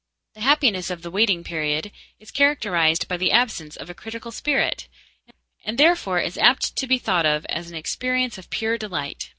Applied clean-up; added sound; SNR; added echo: none; none; none; none.